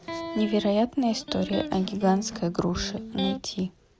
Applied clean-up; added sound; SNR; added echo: none; Electric guitar; 10 dB; none.